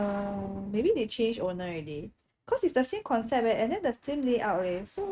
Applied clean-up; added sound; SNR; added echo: neural mask model RNNoise.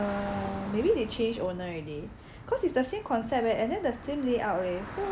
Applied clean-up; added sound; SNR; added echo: none; Traffic noise, roadway noise / Car; 14 dB; none.